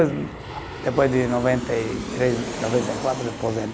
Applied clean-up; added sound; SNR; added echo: none; Aircraft; 9 dB; none.